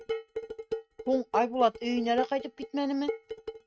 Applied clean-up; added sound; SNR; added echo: neural mask model RNNoise.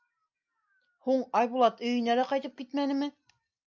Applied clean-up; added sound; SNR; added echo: none; none; none; none.